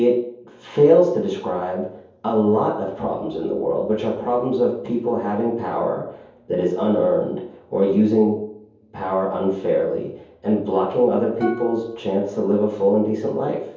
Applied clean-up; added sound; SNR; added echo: none; Plucked string instrument; 16 dB; reverberation time 0.7 s.